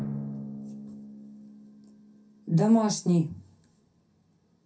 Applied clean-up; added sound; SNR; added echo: none; Drum; 12 dB; reverberation time 0.3 s.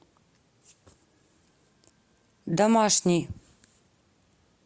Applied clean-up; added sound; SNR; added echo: none; none; none; none.